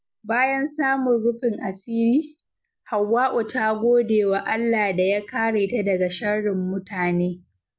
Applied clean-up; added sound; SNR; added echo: none; none; none; none.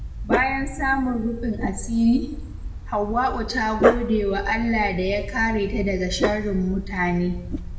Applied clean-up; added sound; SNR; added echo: none; Dog; 4 dB; reverberation time 0.7 s.